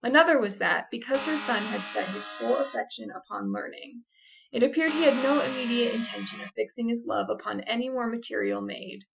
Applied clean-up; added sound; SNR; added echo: classical method Wiener filter.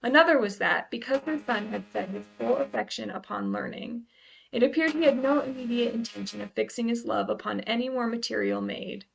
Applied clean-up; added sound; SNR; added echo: neural mask model RNNoise.